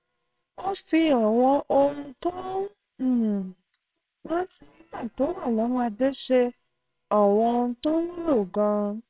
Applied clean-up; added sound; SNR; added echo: neural separator model SepFormer WHAMR!.